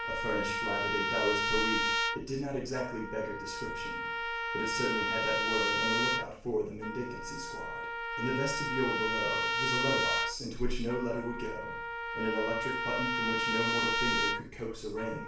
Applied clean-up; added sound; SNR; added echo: none; Trumpet; -2 dB; reverberation time 0.4 s.